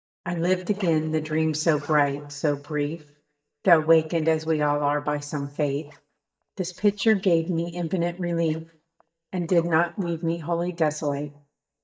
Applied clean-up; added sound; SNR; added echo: neural mask model DeepFilterNet 3.